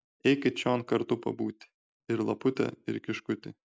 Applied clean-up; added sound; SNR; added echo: none; none; none; none.